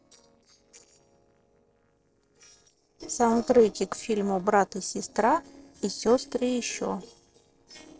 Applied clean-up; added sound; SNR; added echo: neural separator model SepFormer DNS4.